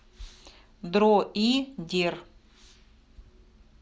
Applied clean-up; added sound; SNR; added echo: none; none; none; none.